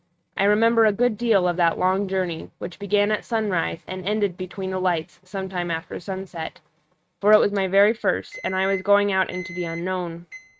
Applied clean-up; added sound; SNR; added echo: neural mask model RNNoise.